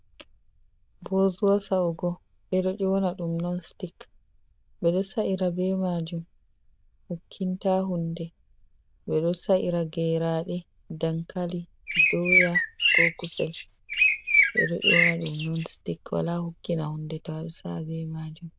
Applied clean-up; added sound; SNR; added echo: neural diffusion model UNIVERSE++.